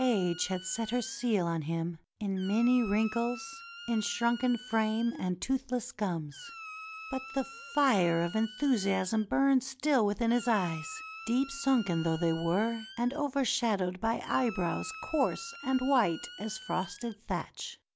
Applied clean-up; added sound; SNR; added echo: none; Squeak; 16 dB; none.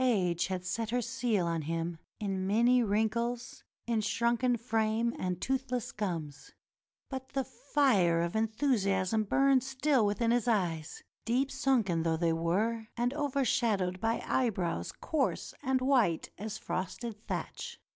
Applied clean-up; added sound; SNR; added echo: none; none; none; none.